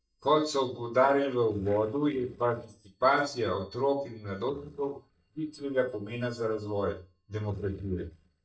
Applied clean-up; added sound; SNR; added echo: neural mask model DeepFilterNet 3.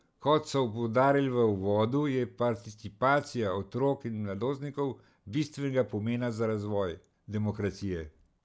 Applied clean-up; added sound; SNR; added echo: none; none; none; none.